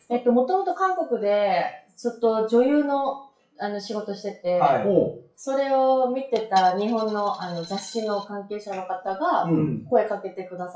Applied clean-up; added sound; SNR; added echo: classical method WPE with log-MMSE.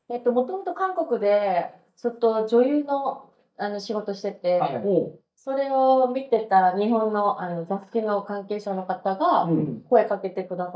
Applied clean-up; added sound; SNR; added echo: neural mask model DeepFilterNet 3.